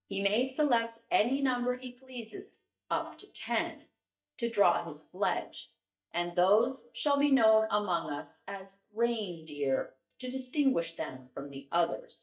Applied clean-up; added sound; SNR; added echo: neural mask model DeepFilterNet 3.